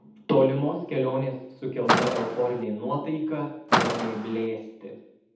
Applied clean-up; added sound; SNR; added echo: none; Car; 1 dB; reverberation time 0.8 s.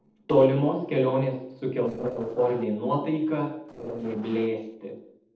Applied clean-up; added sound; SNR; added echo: neural separator model SepFormer DNS4.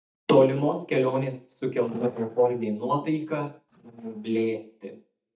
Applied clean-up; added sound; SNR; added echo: neural mask model DeepFilterNet 3.